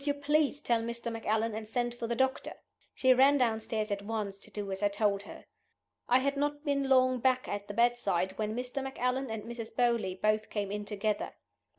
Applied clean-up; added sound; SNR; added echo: none; none; none; none.